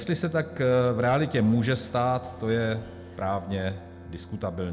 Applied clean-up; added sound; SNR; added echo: none; Bowed string instrument; 18 dB; none.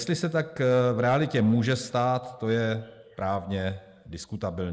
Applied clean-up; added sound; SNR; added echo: neural mask model Resemble Enhance denoiser.